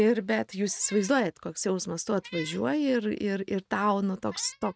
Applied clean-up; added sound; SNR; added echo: neural mask model RNNoise.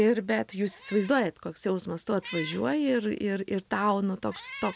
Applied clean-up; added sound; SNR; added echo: none; Meow; 18 dB; none.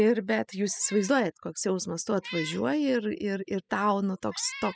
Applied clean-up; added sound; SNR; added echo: classical method spectral subtraction.